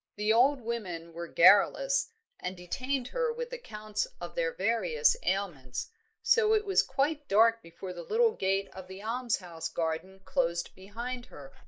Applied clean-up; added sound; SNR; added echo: neural mask model Resemble Enhance denoiser.